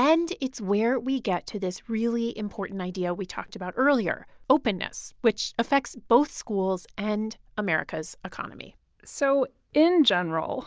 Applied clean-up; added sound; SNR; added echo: none; none; none; none.